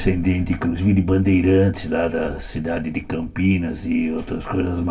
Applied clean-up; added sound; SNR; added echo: none; none; none; reverberation time 0.2 s.